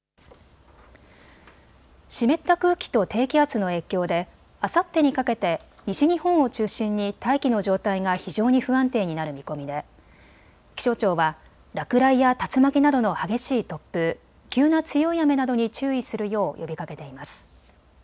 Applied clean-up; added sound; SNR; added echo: none; none; none; none.